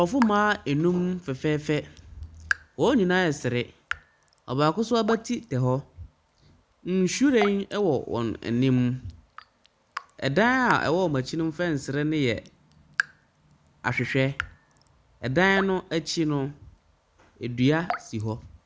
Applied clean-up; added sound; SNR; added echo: none; Raindrop / Drip; 14 dB; none.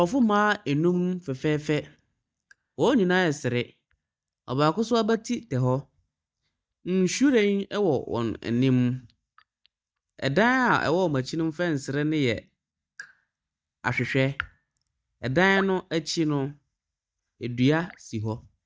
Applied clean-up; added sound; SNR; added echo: neural mask model DeepFilterNet 3.